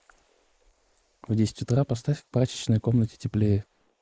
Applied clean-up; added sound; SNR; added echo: neural mask model Resemble Enhance denoiser.